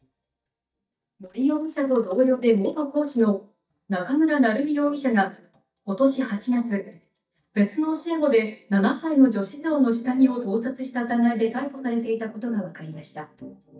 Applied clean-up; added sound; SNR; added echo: neural mask model DeepFilterNet 3.